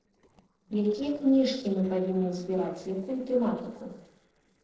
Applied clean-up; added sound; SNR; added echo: neural separator model SepFormer DNS4.